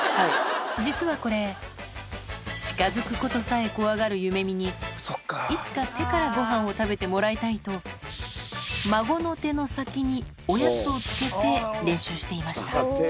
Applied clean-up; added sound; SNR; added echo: none; Hiss; -1 dB; none.